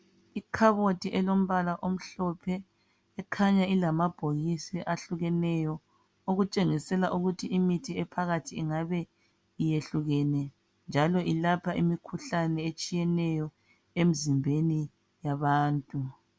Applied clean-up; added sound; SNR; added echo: none; none; none; none.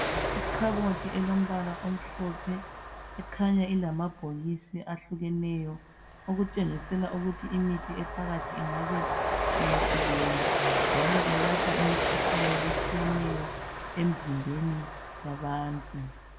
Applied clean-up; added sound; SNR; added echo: none; Train; 0 dB; reverberation time 0.6 s.